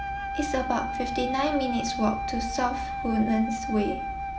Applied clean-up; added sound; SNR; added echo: none; Wind instrument, woodwind instrument; 4 dB; none.